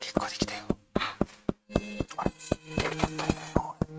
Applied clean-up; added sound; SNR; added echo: neural mask model RNNoise.